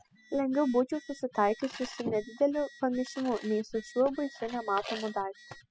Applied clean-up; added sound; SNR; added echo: classical method spectral subtraction.